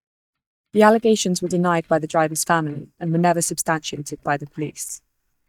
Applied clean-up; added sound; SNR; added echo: neural mask model DeepFilterNet 3.